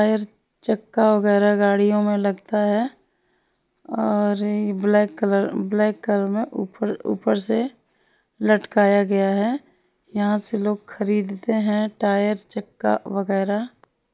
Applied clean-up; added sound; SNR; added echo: none; none; none; none.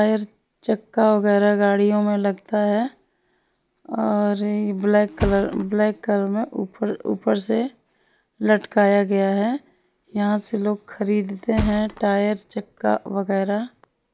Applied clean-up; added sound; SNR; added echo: none; Thump, thud; 13 dB; none.